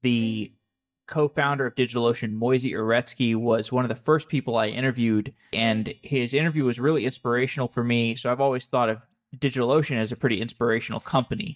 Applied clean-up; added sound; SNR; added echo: neural mask model DeepFilterNet 3.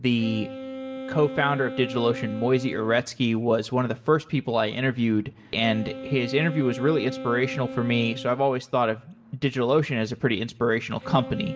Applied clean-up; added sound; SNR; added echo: none; Wind instrument, woodwind instrument; 13 dB; reverberation time 0.2 s.